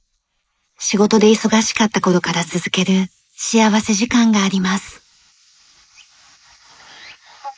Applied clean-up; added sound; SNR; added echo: neural mask model Resemble Enhance denoiser.